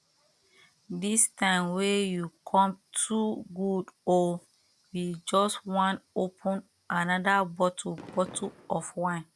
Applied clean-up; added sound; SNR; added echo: none; Fireworks; 19 dB; none.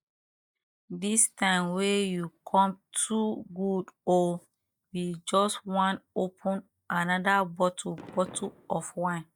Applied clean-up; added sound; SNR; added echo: neural mask model DeepFilterNet 3.